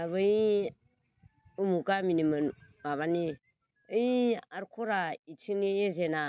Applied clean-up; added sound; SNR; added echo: none; none; none; none.